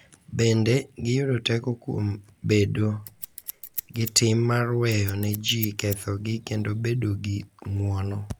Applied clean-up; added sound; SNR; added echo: none; Scissors; 13 dB; none.